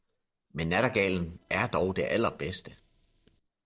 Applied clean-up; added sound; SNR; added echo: neural separator model SepFormer DNS4.